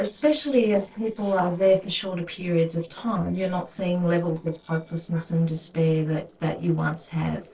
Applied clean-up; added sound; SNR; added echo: neural separator model SepFormer DNS4.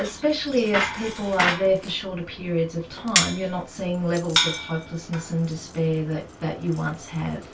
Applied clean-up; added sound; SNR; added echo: none; Bicycle; 4 dB; reverberation time 0.2 s.